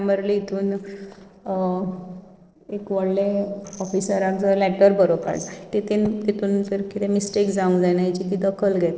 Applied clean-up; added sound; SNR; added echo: neural separator model SepFormer DNS4.